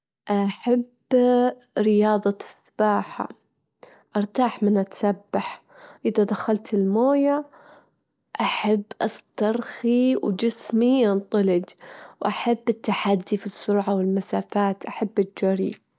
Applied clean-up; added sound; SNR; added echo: none; none; none; none.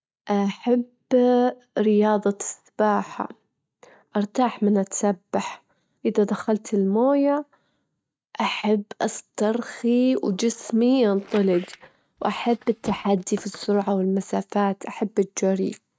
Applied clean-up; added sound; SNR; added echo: neural mask model RNNoise.